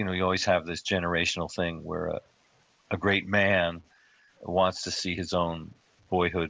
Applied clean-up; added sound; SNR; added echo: none; none; none; none.